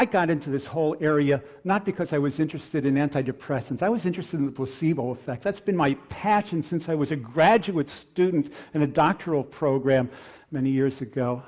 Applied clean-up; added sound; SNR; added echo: none; none; none; none.